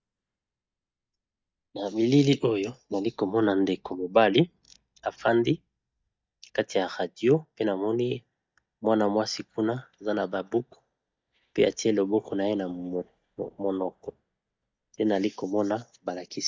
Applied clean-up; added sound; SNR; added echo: neural mask model DeepFilterNet 3.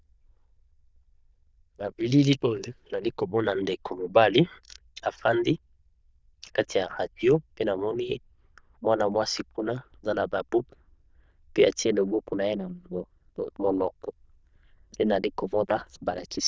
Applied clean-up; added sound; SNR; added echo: neural diffusion model UNIVERSE++.